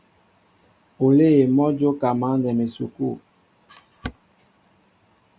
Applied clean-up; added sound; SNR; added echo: none; none; none; none.